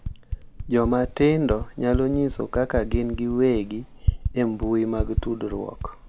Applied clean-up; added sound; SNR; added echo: none; Typing; 6 dB; none.